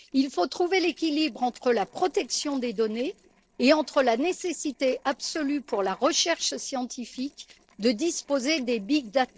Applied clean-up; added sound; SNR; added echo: neural separator model SepFormer DNS4.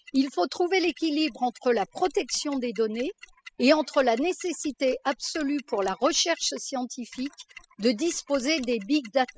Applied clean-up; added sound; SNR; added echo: classical method spectral subtraction.